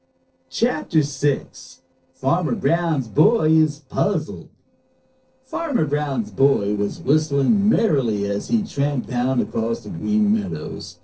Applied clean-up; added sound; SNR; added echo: neural separator model SepFormer DNS4.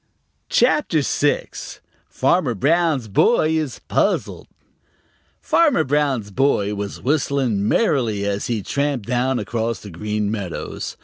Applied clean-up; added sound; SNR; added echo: none; none; none; none.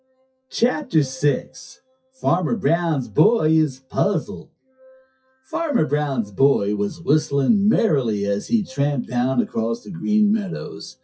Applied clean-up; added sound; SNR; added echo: classical method WPE with log-MMSE.